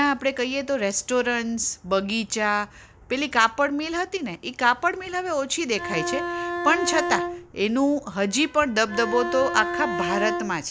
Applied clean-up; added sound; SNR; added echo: none; Bowed string instrument; 4 dB; none.